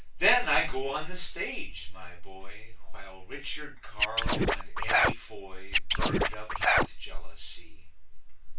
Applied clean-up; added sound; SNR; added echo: none; Scratching (performance technique); -3 dB; reverberation time 0.2 s.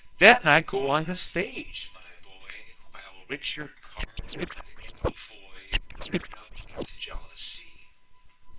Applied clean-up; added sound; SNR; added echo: neural separator model SepFormer WHAMR!.